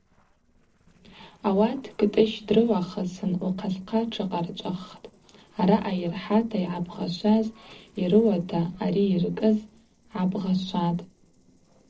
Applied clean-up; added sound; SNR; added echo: neural separator model SepFormer DNS4.